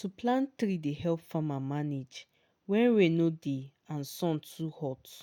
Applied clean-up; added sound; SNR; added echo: none; none; none; none.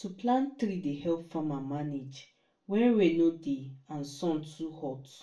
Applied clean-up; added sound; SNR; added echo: none; none; none; reverberation time 0.3 s.